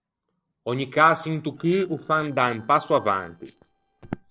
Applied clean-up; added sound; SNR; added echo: neural separator model SepFormer DNS4.